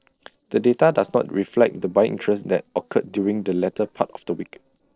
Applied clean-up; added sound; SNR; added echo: neural separator model SepFormer DNS4.